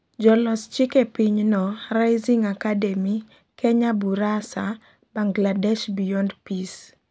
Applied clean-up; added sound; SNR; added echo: none; none; none; none.